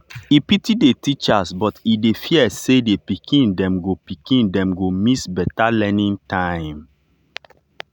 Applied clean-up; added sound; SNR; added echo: none; none; none; none.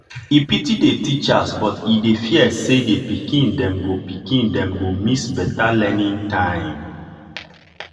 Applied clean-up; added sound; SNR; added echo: none; none; none; reverberation time 2.0 s.